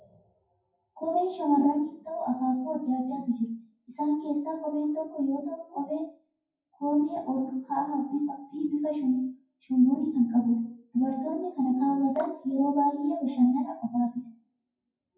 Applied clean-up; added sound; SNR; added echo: classical method WPE with log-MMSE.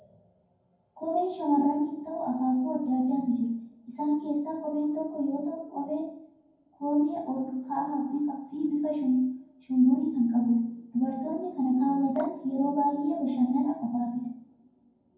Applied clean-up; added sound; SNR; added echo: none; Drip; 20 dB; reverberation time 0.9 s.